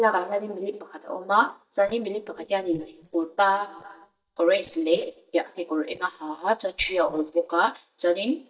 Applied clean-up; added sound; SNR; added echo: neural mask model DeepFilterNet 3.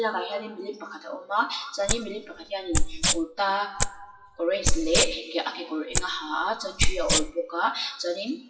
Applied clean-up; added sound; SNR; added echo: classical method WPE with log-MMSE.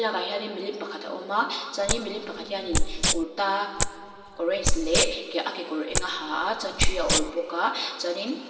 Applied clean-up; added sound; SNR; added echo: none; Wild animals; -3 dB; reverberation time 2.5 s.